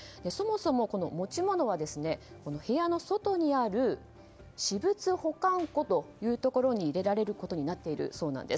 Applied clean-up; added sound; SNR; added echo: none; none; none; none.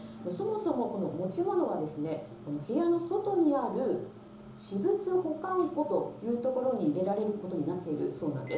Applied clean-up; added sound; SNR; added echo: none; Microwave oven; 19 dB; reverberation time 0.6 s.